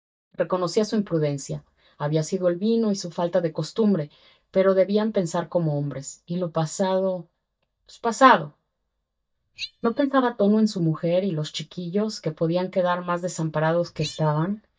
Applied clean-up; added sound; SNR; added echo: neural mask model DeepFilterNet 3.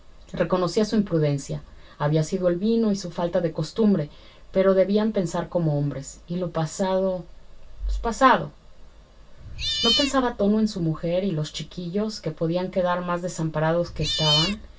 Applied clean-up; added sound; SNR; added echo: none; Cat; 1 dB; reverberation time 0.1 s.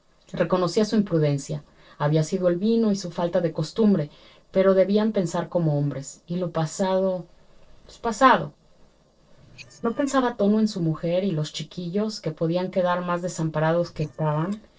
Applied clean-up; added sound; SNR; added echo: neural separator model SepFormer DNS4.